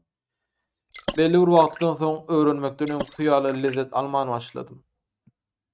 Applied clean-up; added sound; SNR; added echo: neural mask model RNNoise.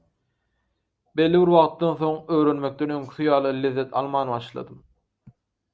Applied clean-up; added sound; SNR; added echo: none; none; none; none.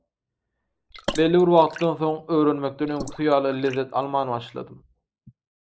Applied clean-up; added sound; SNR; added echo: neural mask model Resemble Enhance denoiser.